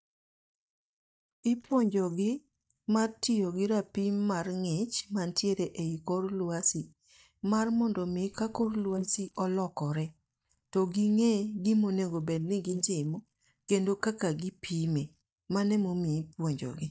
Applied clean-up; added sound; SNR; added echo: neural mask model DeepFilterNet 3.